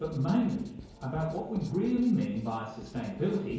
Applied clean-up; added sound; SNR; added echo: none; Writing; 19 dB; reverberation time 1.0 s.